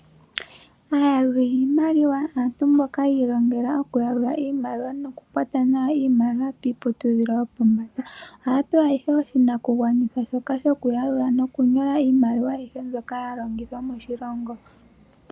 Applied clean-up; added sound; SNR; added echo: none; none; none; none.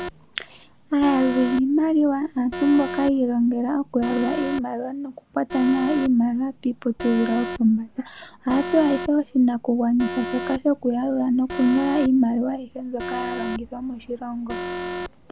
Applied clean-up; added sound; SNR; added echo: none; Alarm; 11 dB; none.